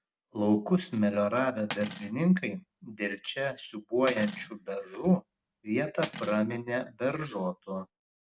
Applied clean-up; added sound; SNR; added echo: none; Cutlery, silverware; 14 dB; none.